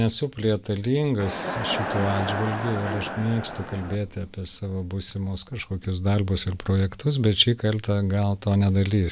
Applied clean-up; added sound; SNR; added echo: none; Crowd; 6 dB; none.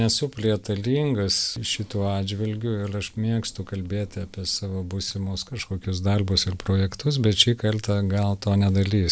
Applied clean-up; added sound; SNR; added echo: none; none; none; none.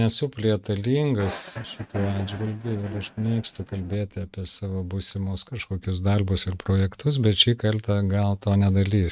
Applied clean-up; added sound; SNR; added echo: neural mask model RNNoise.